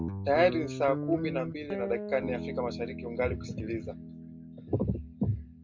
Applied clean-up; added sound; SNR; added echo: none; Guitar; 6 dB; reverberation time 0.2 s.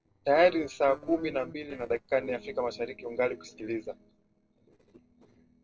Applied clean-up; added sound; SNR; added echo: neural separator model SepFormer DNS4.